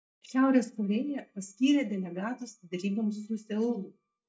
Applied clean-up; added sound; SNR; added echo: neural mask model DeepFilterNet 3.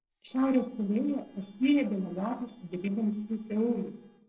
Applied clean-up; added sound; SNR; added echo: neural separator model SepFormer DNS4.